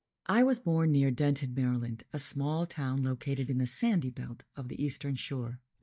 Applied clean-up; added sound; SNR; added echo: neural mask model DeepFilterNet 3.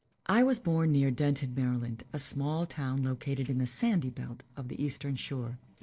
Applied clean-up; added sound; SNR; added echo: neural separator model SepFormer DNS4.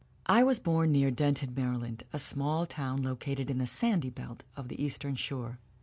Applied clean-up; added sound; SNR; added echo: none; none; none; none.